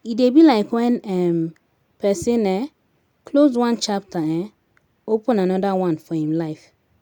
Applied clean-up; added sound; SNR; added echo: none; none; none; none.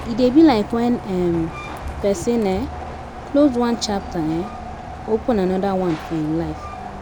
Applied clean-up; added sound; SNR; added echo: none; Bus + Train; 11 dB; none.